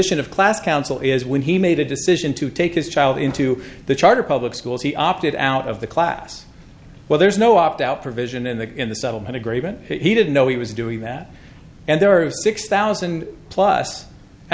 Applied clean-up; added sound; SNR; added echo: none; none; none; none.